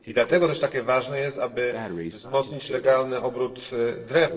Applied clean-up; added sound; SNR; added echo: neural separator model SepFormer DNS4.